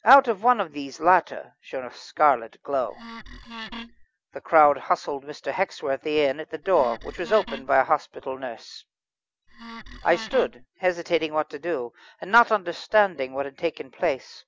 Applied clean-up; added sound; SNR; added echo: none; Wood; 14 dB; none.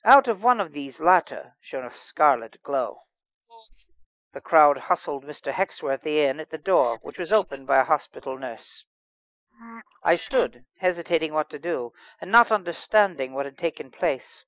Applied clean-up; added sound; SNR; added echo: neural mask model Resemble Enhance denoiser.